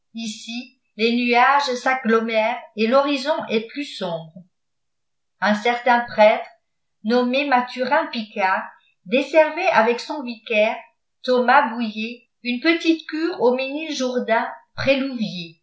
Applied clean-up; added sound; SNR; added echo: none; none; none; none.